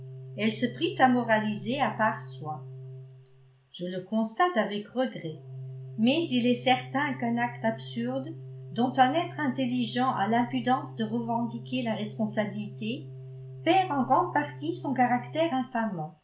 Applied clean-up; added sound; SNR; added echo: none; Organ; 14 dB; none.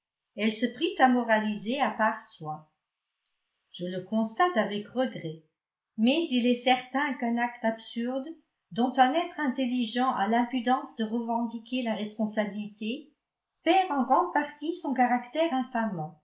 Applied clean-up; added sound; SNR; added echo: neural mask model Resemble Enhance denoiser.